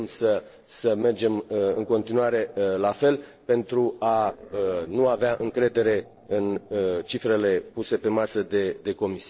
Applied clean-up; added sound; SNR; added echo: neural separator model SepFormer DNS4.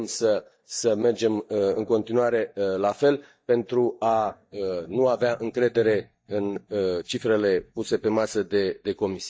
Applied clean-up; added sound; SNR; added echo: neural mask model DeepFilterNet 3.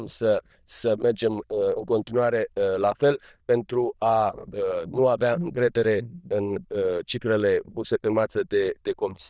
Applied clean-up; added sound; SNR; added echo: neural diffusion model UNIVERSE++.